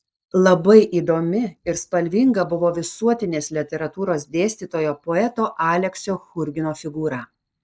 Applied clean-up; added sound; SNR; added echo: neural mask model DeepFilterNet 3.